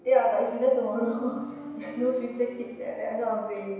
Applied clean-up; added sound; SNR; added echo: none; Motorcycle; 17 dB; reverberation time 1.0 s.